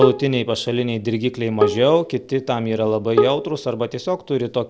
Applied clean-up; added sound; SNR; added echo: none; Bowed string instrument; 5 dB; none.